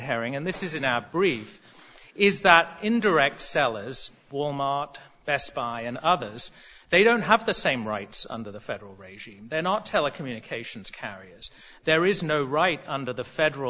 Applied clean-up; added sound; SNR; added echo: none; none; none; none.